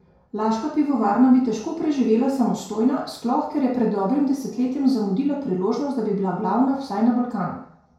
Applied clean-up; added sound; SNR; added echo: none; none; none; reverberation time 0.6 s.